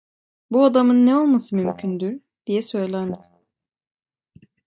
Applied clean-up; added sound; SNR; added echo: neural mask model DeepFilterNet 3.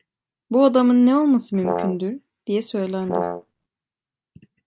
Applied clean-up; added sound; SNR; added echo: none; Brass instrument; 6 dB; none.